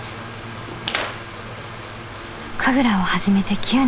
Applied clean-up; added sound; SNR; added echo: none; Mechanical fan; 11 dB; none.